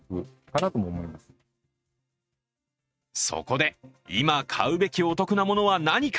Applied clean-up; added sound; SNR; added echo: neural mask model RNNoise.